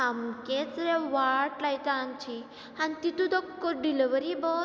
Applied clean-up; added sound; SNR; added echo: none; none; none; none.